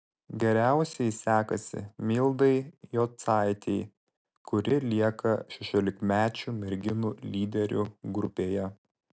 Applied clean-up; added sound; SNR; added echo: none; none; none; none.